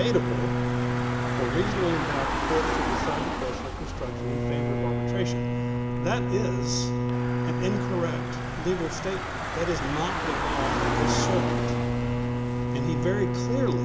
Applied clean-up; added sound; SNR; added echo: none; Engine / Car + Bowed string instrument; -5 dB; none.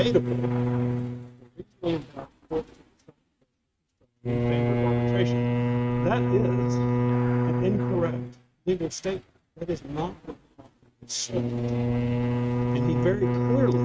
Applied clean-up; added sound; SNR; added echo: neural mask model RNNoise.